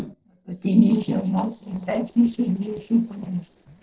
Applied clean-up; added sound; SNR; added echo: neural separator model SepFormer DNS4.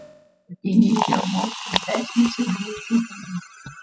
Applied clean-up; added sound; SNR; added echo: classical method spectral subtraction.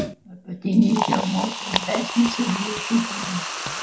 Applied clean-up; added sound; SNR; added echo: none; Liquid; 5 dB; none.